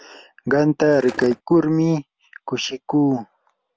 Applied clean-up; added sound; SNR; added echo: none; Skateboard; 13 dB; none.